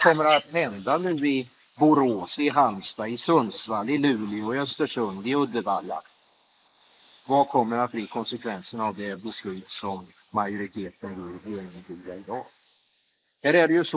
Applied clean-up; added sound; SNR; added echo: neural mask model Resemble Enhance denoiser.